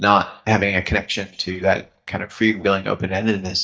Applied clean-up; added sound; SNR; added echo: neural mask model DeepFilterNet 3.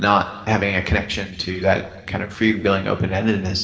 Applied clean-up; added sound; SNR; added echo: neural separator model SepFormer DNS4.